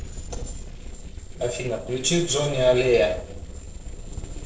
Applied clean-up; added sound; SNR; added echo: neural separator model SepFormer DNS4.